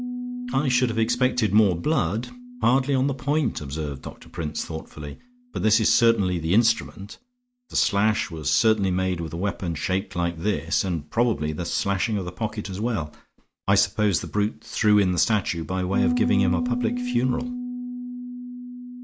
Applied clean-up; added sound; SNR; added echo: none; Piano; 10 dB; none.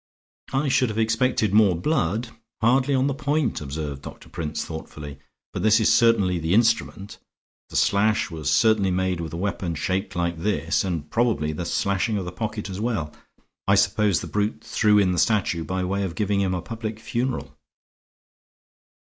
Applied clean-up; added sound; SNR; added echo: none; none; none; none.